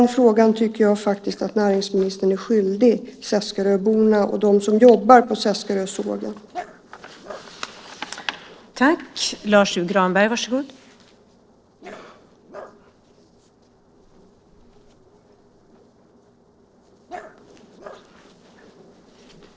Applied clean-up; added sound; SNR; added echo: neural separator model SepFormer DNS4.